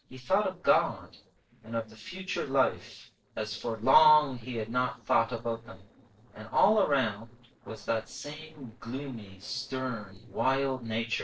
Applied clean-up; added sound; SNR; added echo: neural separator model SepFormer DNS4.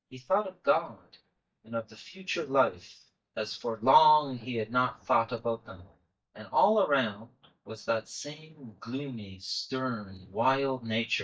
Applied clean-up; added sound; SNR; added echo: neural mask model DeepFilterNet 3.